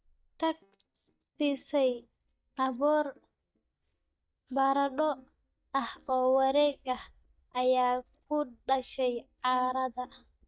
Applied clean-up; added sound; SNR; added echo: neural mask model DeepFilterNet 3.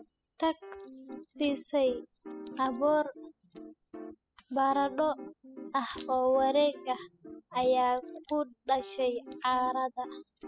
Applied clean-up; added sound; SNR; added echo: classical method spectral subtraction.